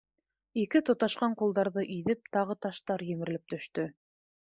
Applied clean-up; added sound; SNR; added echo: neural mask model Resemble Enhance denoiser.